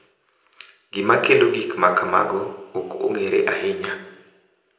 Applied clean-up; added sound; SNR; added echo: none; none; none; reverberation time 0.8 s.